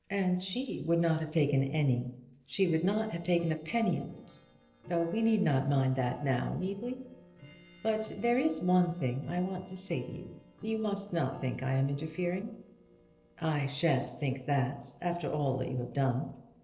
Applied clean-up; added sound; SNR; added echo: neural separator model SepFormer DNS4.